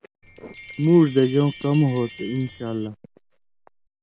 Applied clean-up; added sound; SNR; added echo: none; Chime; 20 dB; none.